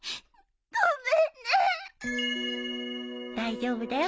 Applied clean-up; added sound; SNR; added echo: none; none; none; none.